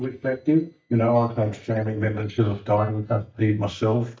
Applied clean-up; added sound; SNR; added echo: neural mask model DeepFilterNet 3.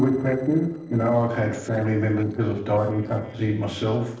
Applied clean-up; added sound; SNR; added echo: neural separator model SepFormer DNS4.